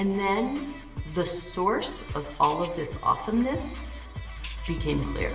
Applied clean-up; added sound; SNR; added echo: none; Tambourine; 5 dB; reverberation time 1.1 s.